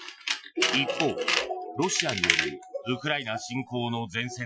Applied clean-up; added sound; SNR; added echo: classical method Wiener filter.